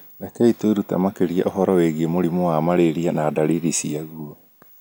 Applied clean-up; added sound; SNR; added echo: none; none; none; none.